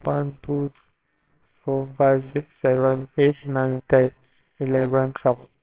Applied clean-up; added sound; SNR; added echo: neural separator model SepFormer WHAMR!.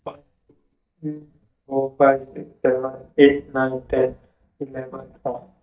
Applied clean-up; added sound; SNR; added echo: neural mask model DeepFilterNet 3.